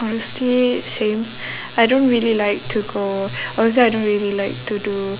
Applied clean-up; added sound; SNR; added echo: none; none; none; none.